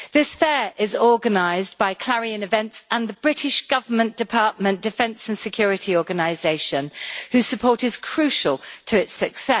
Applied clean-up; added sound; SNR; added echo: none; none; none; none.